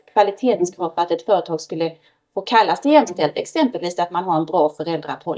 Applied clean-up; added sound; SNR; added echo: neural mask model DeepFilterNet 3.